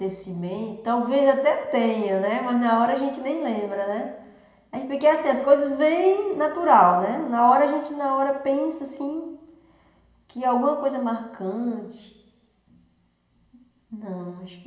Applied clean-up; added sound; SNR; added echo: none; none; none; reverberation time 1.1 s.